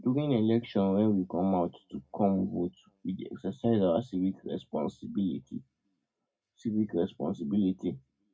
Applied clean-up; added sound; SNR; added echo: none; none; none; reverberation time 0.2 s.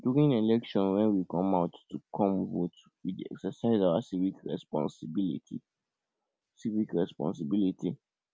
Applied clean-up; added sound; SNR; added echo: none; none; none; none.